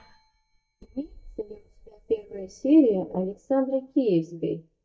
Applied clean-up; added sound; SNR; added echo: neural mask model DeepFilterNet 3.